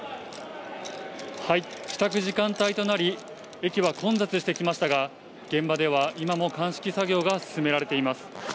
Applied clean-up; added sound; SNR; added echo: none; Zipper (clothing); 18 dB; none.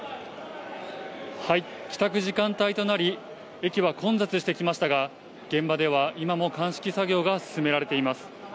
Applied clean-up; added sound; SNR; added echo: none; none; none; none.